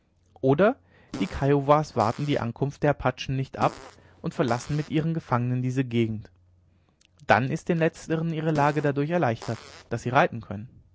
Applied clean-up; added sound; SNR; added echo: none; Fart; 17 dB; none.